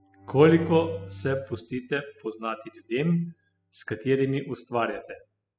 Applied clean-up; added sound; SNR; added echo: classical method spectral subtraction.